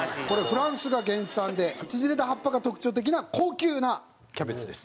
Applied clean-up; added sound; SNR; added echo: none; none; none; none.